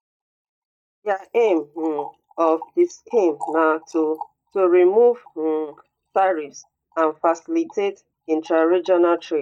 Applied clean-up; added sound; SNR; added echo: neural mask model DeepFilterNet 3.